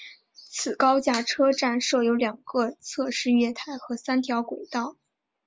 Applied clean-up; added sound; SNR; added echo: none; none; none; none.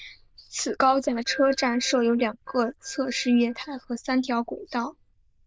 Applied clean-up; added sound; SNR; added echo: neural diffusion model UNIVERSE++.